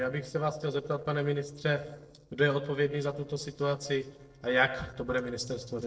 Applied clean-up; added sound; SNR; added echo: neural separator model SepFormer DNS4.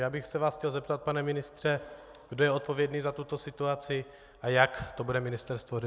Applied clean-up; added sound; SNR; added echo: none; none; none; none.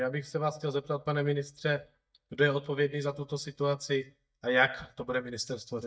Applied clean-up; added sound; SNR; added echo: neural mask model DeepFilterNet 3.